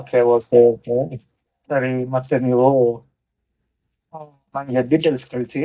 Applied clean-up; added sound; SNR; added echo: neural mask model DeepFilterNet 3.